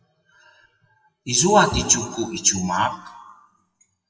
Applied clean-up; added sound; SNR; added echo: classical method WPE with log-MMSE.